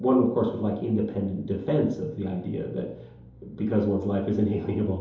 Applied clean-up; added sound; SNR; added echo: none; none; none; reverberation time 2.8 s.